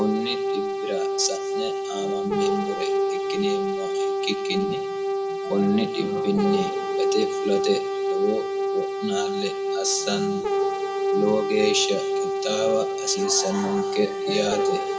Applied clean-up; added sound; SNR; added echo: none; Brass instrument; -2 dB; reverberation time 1.3 s.